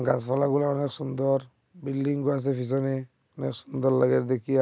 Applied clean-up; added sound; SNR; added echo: none; none; none; none.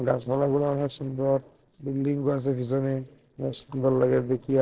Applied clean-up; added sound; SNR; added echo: neural separator model SepFormer DNS4.